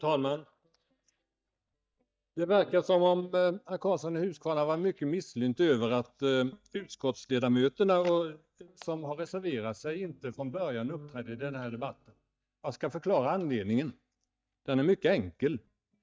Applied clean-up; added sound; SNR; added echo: neural mask model DeepFilterNet 3.